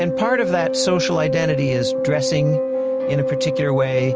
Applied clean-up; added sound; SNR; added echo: none; Wind instrument, woodwind instrument; 0 dB; none.